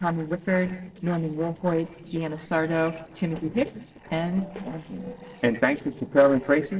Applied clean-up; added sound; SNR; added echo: neural separator model SepFormer DNS4.